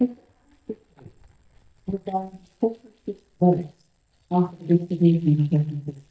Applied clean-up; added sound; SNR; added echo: neural mask model DeepFilterNet 3.